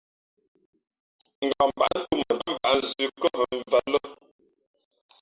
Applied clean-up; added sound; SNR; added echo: none; none; none; none.